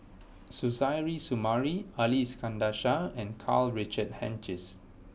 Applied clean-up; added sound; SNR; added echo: none; none; none; none.